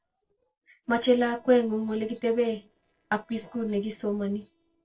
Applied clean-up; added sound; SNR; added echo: neural separator model SepFormer DNS4.